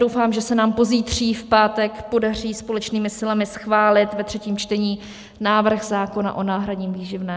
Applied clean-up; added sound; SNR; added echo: none; none; none; none.